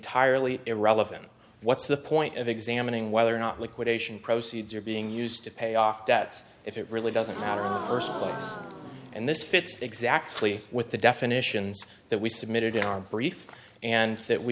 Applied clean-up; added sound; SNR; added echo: none; Gasp; 9 dB; none.